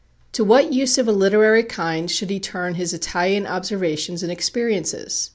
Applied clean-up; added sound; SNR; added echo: none; none; none; none.